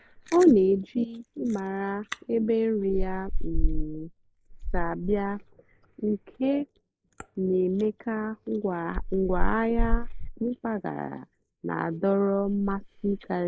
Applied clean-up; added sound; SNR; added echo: neural mask model Resemble Enhance denoiser.